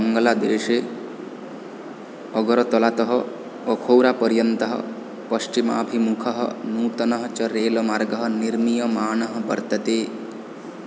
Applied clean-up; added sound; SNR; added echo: none; none; none; none.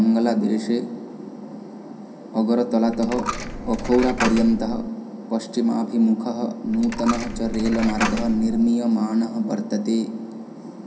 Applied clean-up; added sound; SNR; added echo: none; Coin (dropping); 7 dB; reverberation time 0.3 s.